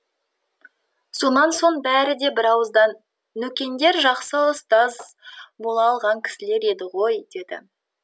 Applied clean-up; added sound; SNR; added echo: none; none; none; none.